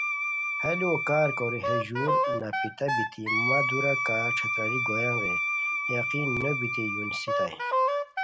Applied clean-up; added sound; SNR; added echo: none; Wind instrument, woodwind instrument; -3 dB; none.